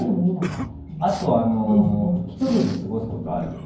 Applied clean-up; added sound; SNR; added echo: none; Respiratory sounds; 16 dB; reverberation time 0.9 s.